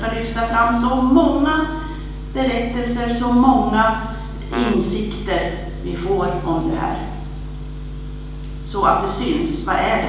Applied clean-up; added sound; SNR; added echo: none; Brass instrument; 14 dB; reverberation time 1.0 s.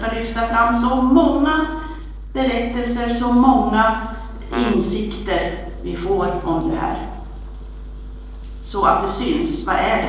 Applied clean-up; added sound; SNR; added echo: neural separator model SepFormer DNS4.